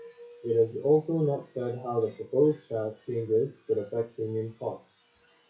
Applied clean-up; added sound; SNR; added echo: classical method WPE with log-MMSE.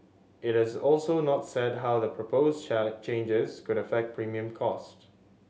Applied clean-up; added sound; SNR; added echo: none; none; none; none.